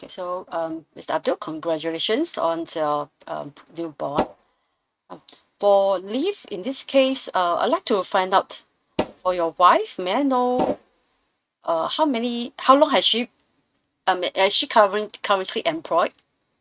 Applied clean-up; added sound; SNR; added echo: neural mask model RNNoise.